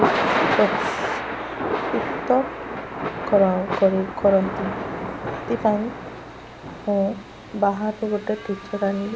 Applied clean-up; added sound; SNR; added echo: none; Thunder / Rain; 3 dB; none.